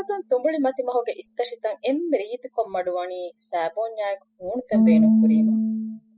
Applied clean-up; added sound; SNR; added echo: classical method spectral subtraction.